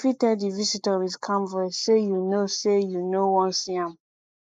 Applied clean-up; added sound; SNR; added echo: neural mask model Resemble Enhance denoiser.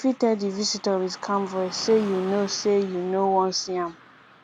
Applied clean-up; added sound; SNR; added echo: none; Car passing by / Traffic noise, roadway noise; 19 dB; none.